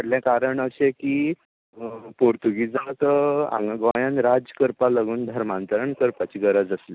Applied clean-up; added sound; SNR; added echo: none; none; none; none.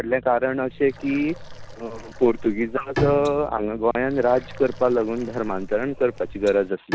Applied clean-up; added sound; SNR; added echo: none; Water + Bowed string instrument; 11 dB; none.